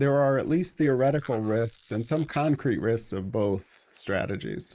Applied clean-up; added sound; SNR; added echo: neural mask model Resemble Enhance denoiser.